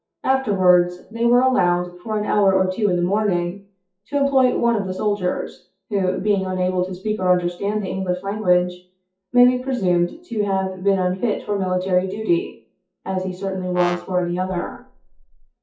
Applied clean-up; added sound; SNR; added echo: classical method WPE with log-MMSE.